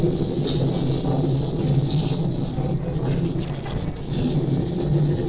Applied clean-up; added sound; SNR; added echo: neural separator model SepFormer DNS4.